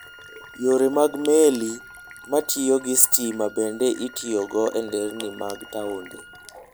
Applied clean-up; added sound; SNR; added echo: none; Sink (filling or washing) + Wind instrument, woodwind instrument; 19 dB; none.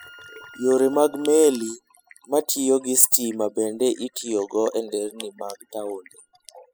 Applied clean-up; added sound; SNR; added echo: classical method spectral subtraction.